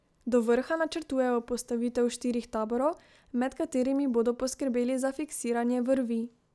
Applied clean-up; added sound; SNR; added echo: none; none; none; none.